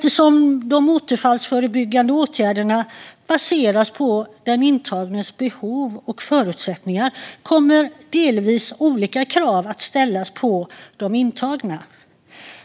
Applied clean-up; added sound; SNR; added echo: none; none; none; none.